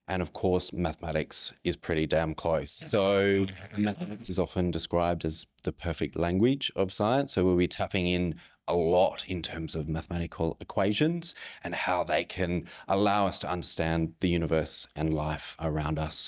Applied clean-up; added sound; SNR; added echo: neural mask model DeepFilterNet 3.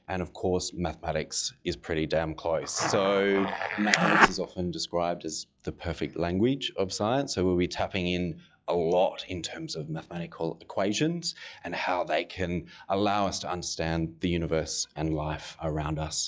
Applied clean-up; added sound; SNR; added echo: classical method log-MMSE.